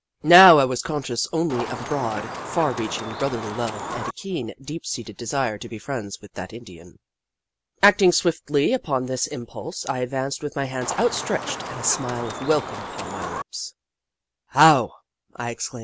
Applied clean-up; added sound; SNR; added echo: none; Chicken, rooster; 8 dB; none.